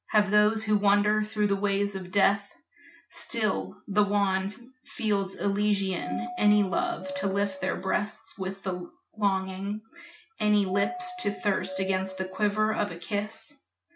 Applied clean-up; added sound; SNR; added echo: none; Doorbell; 10 dB; none.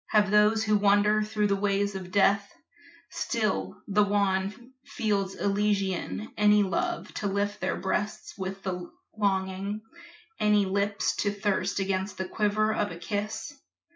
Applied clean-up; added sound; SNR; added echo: neural mask model Resemble Enhance denoiser.